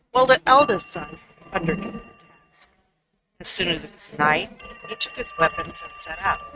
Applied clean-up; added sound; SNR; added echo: neural mask model RNNoise.